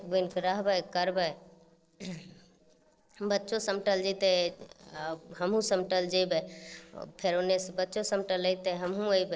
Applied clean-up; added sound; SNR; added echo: neural separator model SepFormer DNS4.